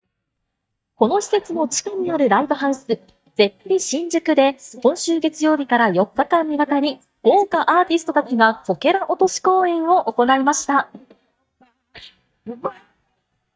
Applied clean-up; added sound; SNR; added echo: neural mask model DeepFilterNet 3.